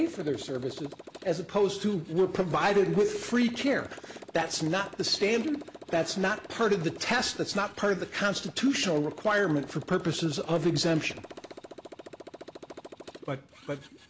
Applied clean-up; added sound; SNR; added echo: none; Motorcycle; 17 dB; none.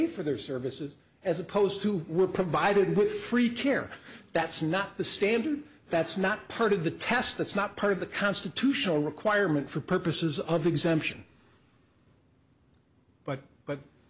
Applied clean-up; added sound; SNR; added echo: none; none; none; none.